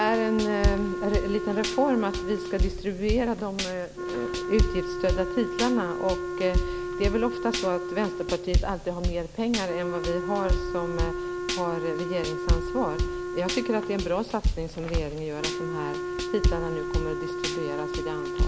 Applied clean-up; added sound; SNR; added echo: none; Wind instrument, woodwind instrument + Drum / Drum kit; 0 dB; none.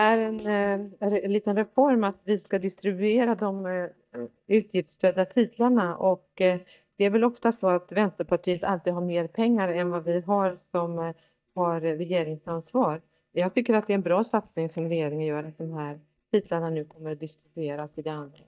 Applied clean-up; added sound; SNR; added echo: neural mask model DeepFilterNet 3.